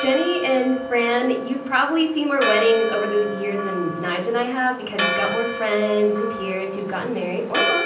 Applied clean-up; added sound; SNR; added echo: none; Church bell; 6 dB; reverberation time 0.6 s.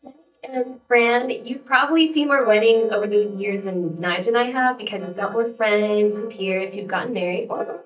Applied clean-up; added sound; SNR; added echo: neural mask model DeepFilterNet 3.